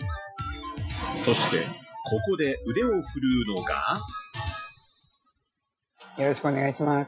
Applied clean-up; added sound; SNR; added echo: classical method Wiener filter.